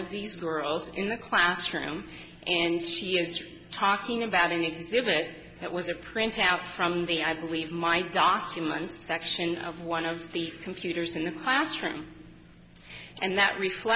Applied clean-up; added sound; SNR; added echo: none; none; none; none.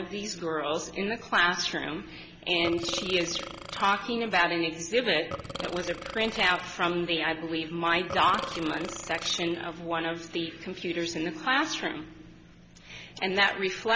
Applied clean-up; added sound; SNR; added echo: none; Burping, eructation; 12 dB; none.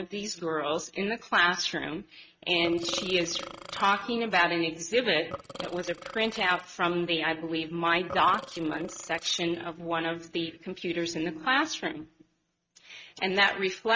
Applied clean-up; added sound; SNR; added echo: neural mask model RNNoise.